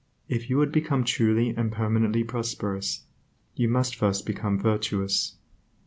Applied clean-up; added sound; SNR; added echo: none; none; none; none.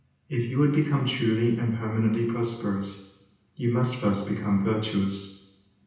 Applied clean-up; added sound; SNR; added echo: none; none; none; reverberation time 0.9 s.